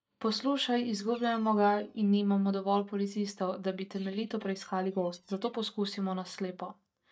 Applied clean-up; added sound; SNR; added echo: neural mask model DeepFilterNet 3.